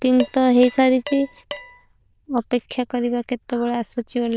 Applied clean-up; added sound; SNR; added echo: neural diffusion model UNIVERSE++.